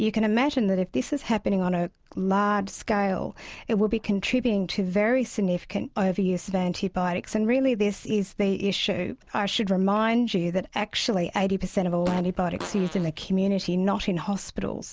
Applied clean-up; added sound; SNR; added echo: none; Fart; 14 dB; none.